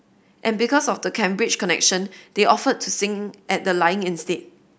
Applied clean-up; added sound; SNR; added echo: none; none; none; none.